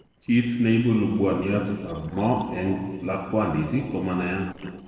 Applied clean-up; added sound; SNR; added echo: neural separator model SepFormer DNS4.